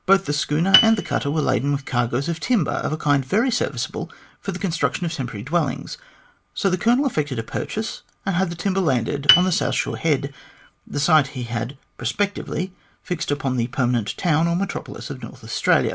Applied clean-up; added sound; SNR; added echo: none; Piano; 2 dB; none.